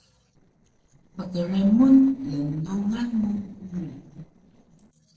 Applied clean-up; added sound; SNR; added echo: neural separator model SepFormer DNS4.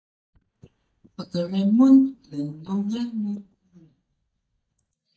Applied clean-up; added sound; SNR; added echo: neural mask model DeepFilterNet 3.